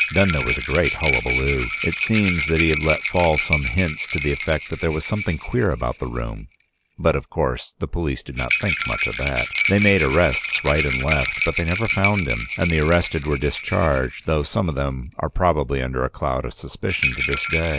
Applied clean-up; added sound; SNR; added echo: none; Rattle; 5 dB; none.